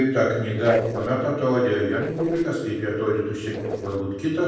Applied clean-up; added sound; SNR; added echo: neural separator model SepFormer DNS4.